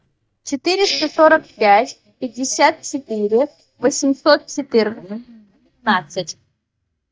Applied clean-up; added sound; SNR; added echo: neural mask model DeepFilterNet 3.